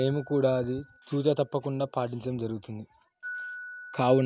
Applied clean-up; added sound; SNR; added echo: none; Glockenspiel; 17 dB; none.